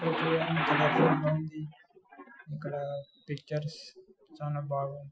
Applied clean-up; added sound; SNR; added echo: classical method Wiener filter.